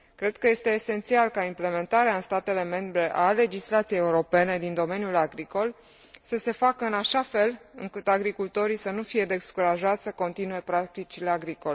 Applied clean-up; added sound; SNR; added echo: none; none; none; none.